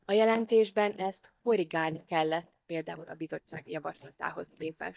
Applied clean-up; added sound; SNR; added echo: neural mask model DeepFilterNet 3.